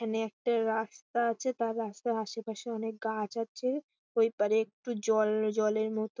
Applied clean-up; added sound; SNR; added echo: none; none; none; none.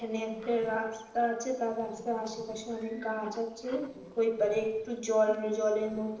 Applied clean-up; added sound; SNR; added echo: neural separator model SepFormer DNS4.